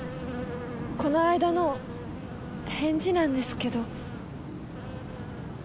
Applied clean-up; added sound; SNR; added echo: none; Insect; 12 dB; none.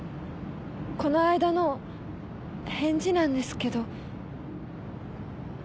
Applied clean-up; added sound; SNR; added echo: none; none; none; none.